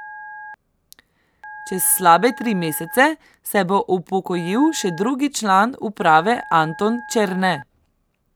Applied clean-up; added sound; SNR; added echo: none; Telephone; 18 dB; none.